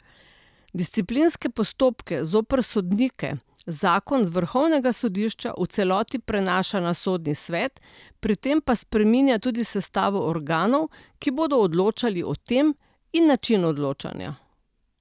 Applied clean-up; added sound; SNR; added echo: none; none; none; none.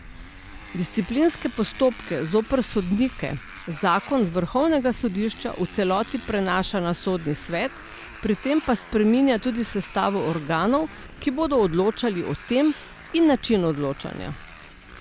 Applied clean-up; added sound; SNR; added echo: none; Motorcycle; 16 dB; none.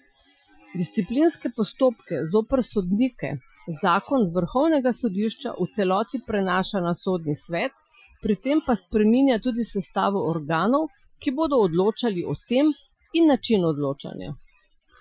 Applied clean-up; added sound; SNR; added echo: classical method Wiener filter.